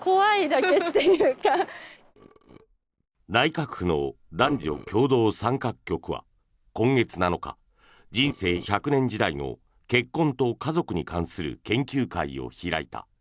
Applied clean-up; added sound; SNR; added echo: neural separator model SepFormer DNS4.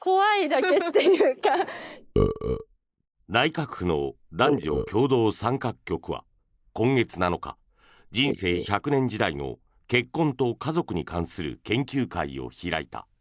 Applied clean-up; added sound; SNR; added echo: neural mask model Resemble Enhance denoiser.